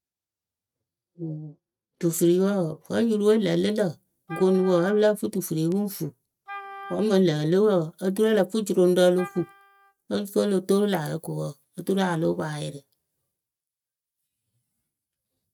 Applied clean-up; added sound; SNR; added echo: neural mask model RNNoise.